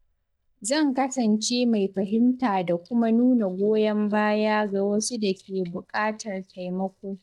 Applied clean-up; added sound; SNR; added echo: neural mask model DeepFilterNet 3.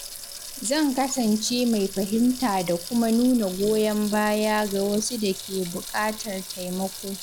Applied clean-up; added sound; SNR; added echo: none; Sink (filling or washing) / Water tap, faucet; 13 dB; none.